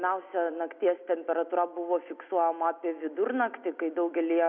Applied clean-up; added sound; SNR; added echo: none; none; none; none.